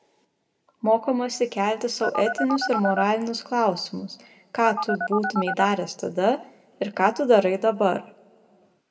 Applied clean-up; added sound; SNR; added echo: none; Telephone; 3 dB; reverberation time 1.2 s.